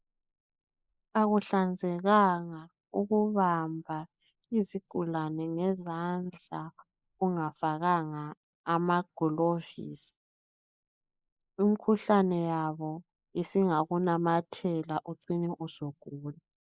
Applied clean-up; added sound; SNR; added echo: neural mask model Resemble Enhance denoiser.